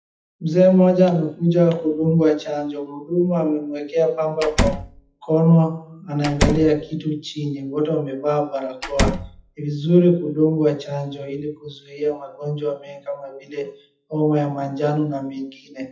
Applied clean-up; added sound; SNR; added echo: classical method WPE with log-MMSE.